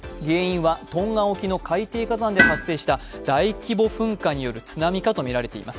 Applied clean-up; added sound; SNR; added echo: none; Tools; 4 dB; none.